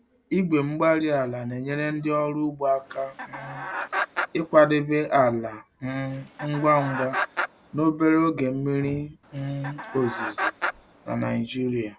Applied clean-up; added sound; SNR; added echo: none; Chicken, rooster; 7 dB; none.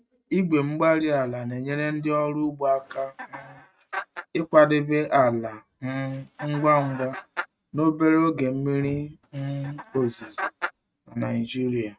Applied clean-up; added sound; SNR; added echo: neural mask model RNNoise.